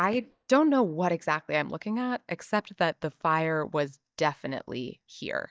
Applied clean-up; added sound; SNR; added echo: neural mask model DeepFilterNet 3.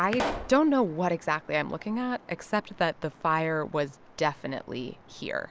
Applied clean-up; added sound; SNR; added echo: none; Explosion; 8 dB; none.